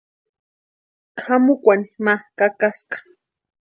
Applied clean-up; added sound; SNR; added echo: none; none; none; none.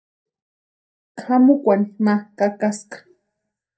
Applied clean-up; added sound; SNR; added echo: none; none; none; reverberation time 0.3 s.